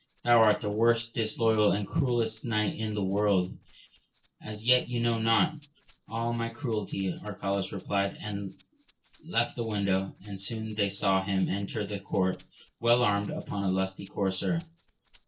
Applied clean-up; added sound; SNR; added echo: neural separator model SepFormer DNS4.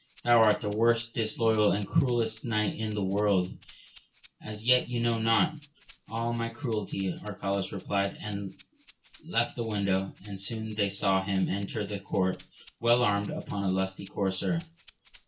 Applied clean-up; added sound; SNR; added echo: none; Rattle (instrument); 18 dB; reverberation time 0.2 s.